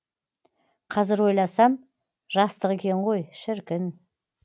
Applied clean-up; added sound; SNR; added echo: none; none; none; none.